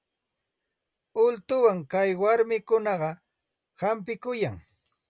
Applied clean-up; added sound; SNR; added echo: none; none; none; none.